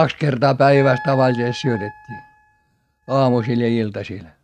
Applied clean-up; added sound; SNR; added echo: neural mask model RNNoise.